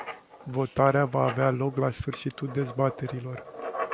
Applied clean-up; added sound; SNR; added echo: none; Writing; 11 dB; none.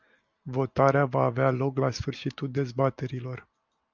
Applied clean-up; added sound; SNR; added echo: none; none; none; none.